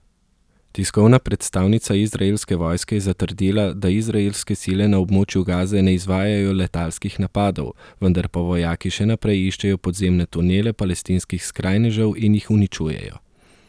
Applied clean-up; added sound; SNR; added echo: none; none; none; none.